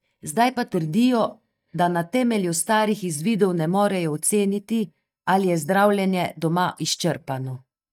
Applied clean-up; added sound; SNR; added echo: neural mask model DeepFilterNet 3.